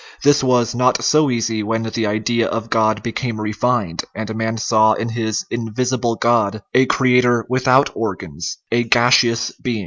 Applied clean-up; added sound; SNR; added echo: none; none; none; none.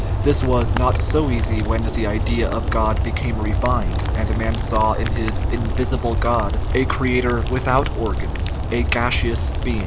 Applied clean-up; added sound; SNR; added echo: none; Rain; -2 dB; none.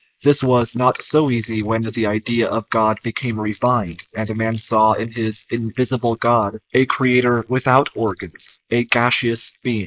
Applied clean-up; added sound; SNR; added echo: neural mask model Resemble Enhance denoiser.